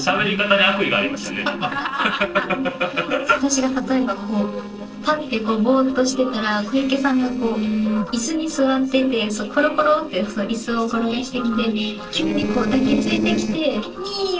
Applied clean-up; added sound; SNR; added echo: neural separator model SepFormer DNS4.